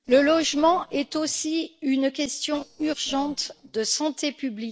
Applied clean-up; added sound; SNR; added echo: neural separator model SepFormer DNS4.